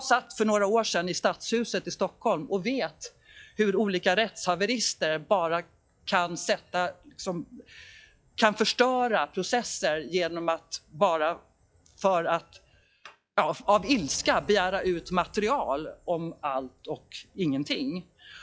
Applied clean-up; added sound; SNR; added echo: classical method log-MMSE.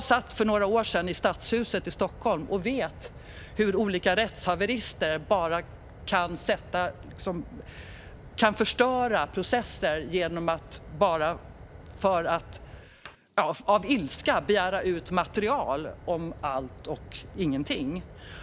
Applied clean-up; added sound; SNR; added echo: none; Fire; 17 dB; none.